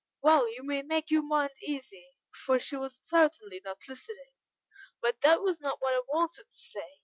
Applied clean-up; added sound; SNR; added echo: none; none; none; none.